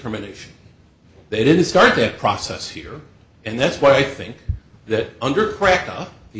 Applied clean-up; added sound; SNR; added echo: none; none; none; none.